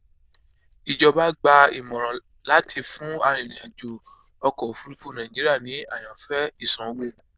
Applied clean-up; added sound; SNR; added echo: neural diffusion model UNIVERSE++.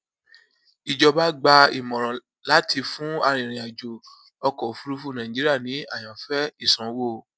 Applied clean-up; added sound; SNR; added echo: none; none; none; none.